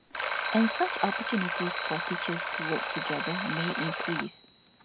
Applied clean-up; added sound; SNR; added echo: none; Alarm; 0 dB; none.